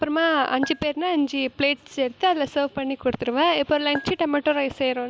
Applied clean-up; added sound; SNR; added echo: none; Chink, clink; 13 dB; none.